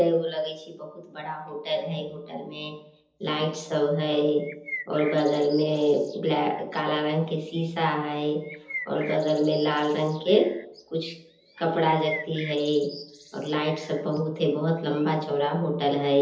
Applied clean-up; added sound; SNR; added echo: none; Bird; 16 dB; reverberation time 0.7 s.